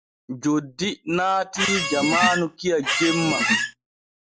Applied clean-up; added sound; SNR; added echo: classical method log-MMSE.